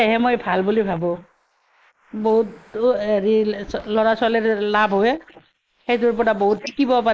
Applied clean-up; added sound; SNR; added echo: neural mask model Resemble Enhance denoiser.